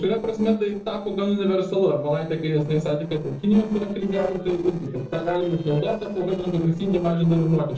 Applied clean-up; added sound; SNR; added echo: neural separator model SepFormer DNS4.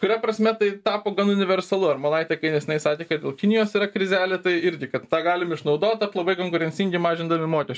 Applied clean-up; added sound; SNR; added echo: none; none; none; none.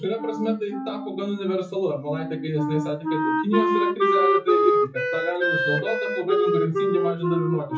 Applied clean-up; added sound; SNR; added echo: classical method WPE with log-MMSE.